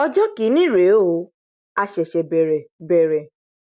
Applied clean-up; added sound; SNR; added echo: none; none; none; none.